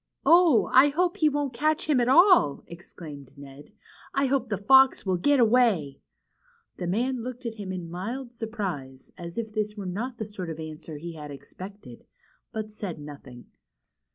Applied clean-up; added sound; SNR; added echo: none; none; none; none.